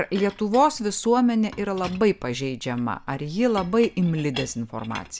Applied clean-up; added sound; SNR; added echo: none; Chink, clink; 20 dB; none.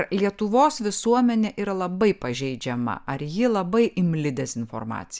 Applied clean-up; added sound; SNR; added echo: none; none; none; none.